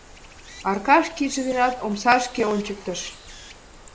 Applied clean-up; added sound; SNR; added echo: none; Stream; 19 dB; none.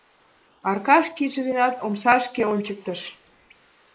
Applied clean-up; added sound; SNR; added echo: neural mask model Resemble Enhance denoiser.